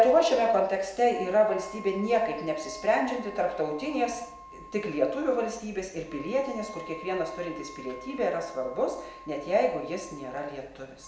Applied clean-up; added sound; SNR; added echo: none; Wind instrument, woodwind instrument; 18 dB; none.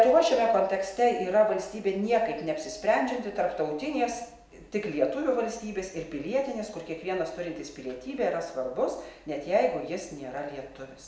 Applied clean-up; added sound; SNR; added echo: none; none; none; none.